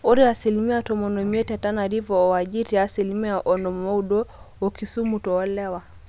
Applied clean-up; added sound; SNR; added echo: none; none; none; none.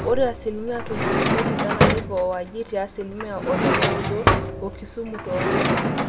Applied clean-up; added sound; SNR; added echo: none; Drawer open or close; -4 dB; reverberation time 0.5 s.